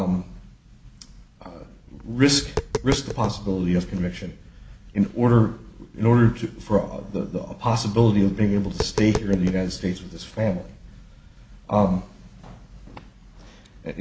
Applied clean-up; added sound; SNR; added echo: none; Tap; 10 dB; none.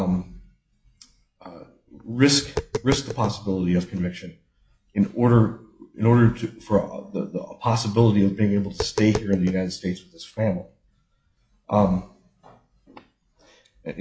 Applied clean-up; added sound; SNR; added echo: classical method log-MMSE.